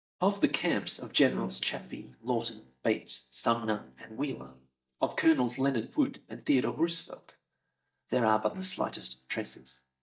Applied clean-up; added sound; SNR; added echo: neural mask model DeepFilterNet 3.